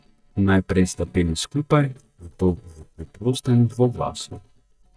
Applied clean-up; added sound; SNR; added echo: neural mask model DeepFilterNet 3.